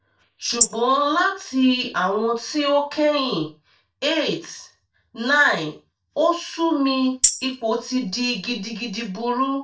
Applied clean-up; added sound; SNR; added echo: neural mask model DeepFilterNet 3.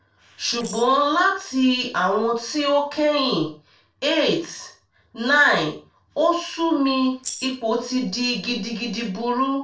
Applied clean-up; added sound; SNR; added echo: neural separator model SepFormer DNS4.